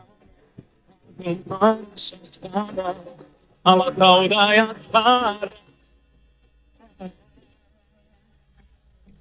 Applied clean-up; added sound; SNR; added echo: neural mask model DeepFilterNet 3.